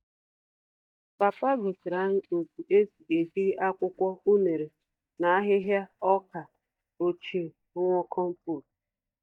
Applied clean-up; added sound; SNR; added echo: neural mask model DeepFilterNet 3.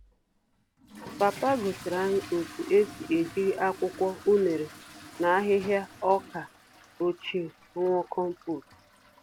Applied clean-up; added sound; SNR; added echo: none; Fill (with liquid) / Toilet flush; 18 dB; none.